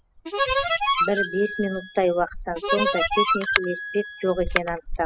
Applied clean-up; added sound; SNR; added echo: classical method spectral subtraction.